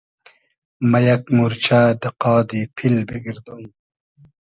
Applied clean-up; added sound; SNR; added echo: none; none; none; none.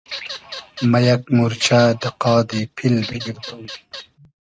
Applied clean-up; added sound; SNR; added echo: neural mask model RNNoise.